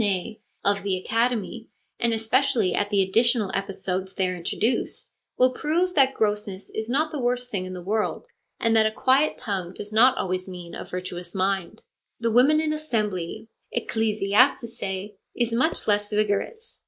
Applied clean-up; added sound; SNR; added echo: neural mask model Resemble Enhance denoiser.